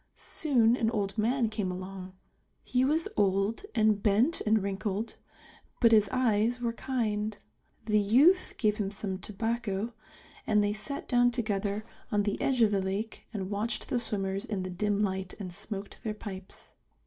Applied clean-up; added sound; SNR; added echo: none; Gunshot, gunfire; 18 dB; reverberation time 0.2 s.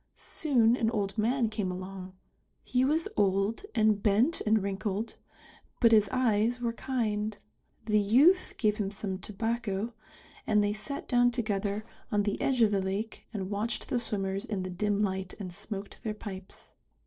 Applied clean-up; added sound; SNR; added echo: neural separator model SepFormer DNS4.